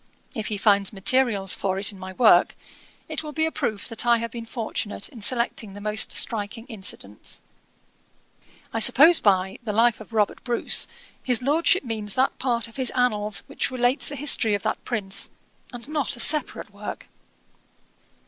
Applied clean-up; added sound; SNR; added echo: none; none; none; none.